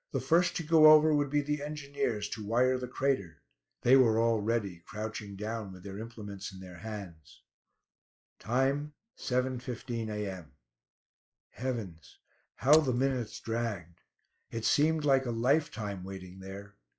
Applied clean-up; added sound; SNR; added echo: classical method log-MMSE.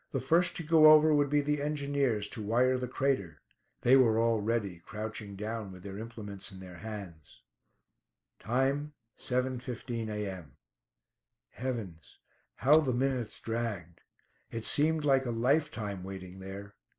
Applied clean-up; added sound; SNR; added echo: neural mask model Resemble Enhance denoiser.